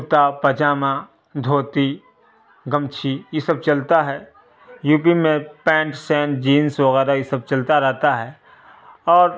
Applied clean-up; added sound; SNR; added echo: none; none; none; none.